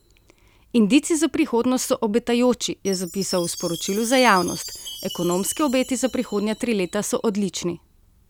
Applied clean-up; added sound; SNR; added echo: none; Chime; 16 dB; none.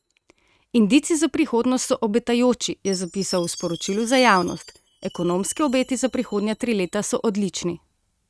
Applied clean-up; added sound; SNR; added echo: neural mask model RNNoise.